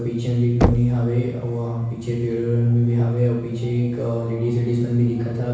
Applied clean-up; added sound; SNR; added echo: none; Knock; 7 dB; reverberation time 1.1 s.